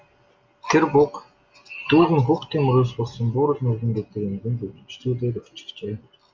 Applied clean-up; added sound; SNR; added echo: none; none; none; none.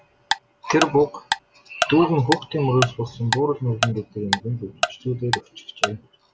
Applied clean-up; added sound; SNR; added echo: none; Tick-tock; 5 dB; none.